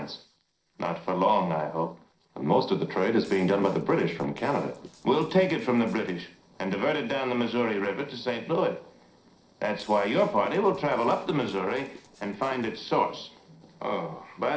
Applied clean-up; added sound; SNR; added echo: neural separator model SepFormer DNS4.